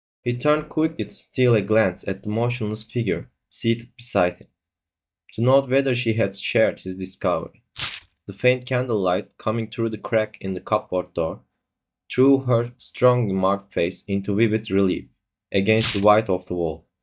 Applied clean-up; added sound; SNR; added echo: neural mask model DeepFilterNet 3.